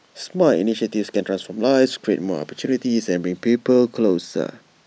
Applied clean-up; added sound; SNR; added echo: none; none; none; none.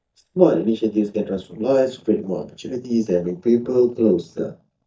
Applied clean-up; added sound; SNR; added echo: neural mask model DeepFilterNet 3.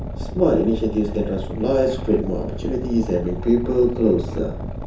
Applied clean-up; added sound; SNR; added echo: none; Boat, Water vehicle; 7 dB; reverberation time 0.6 s.